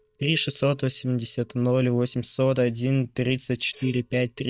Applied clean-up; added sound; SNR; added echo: neural mask model DeepFilterNet 3.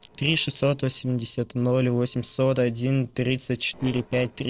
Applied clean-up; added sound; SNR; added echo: neural separator model SepFormer DNS4.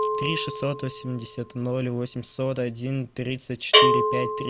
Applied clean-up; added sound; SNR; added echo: none; Bell; -3 dB; none.